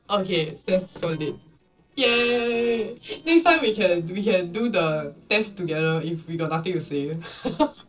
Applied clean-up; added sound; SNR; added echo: neural separator model SepFormer DNS4.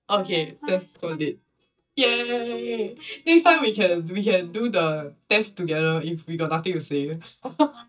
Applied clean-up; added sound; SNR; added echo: neural mask model DeepFilterNet 3.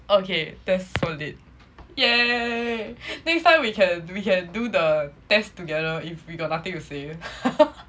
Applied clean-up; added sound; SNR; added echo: none; none; none; none.